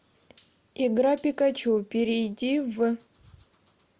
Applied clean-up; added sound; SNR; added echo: none; Tambourine; 20 dB; none.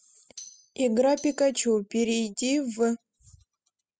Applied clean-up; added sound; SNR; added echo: classical method spectral subtraction.